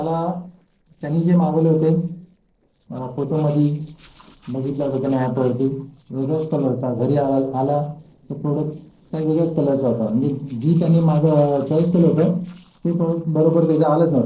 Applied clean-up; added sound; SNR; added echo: neural separator model SepFormer DNS4.